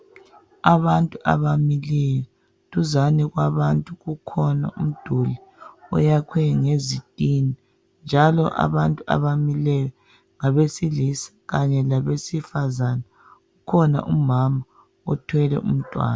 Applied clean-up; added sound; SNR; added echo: none; none; none; none.